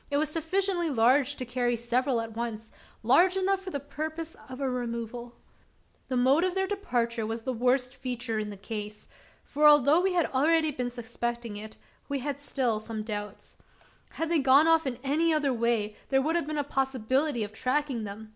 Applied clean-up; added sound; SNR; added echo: none; none; none; none.